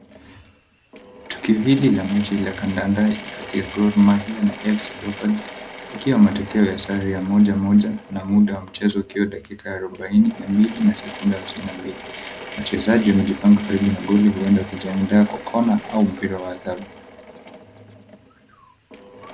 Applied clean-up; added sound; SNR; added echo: none; Drill / Mechanisms; 17 dB; none.